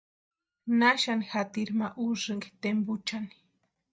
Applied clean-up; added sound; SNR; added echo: neural mask model DeepFilterNet 3.